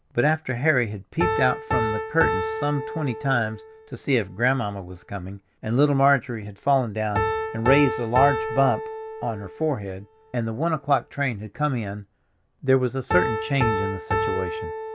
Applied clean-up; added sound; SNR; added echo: none; Piano; 5 dB; none.